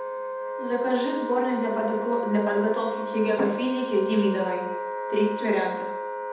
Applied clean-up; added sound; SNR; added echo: none; Wind instrument, woodwind instrument; 5 dB; reverberation time 0.8 s.